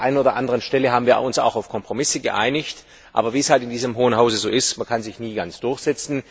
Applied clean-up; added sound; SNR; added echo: none; none; none; none.